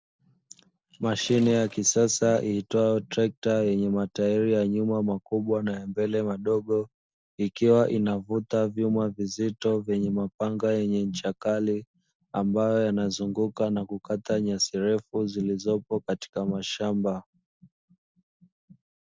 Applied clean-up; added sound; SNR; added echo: neural separator model SepFormer DNS4.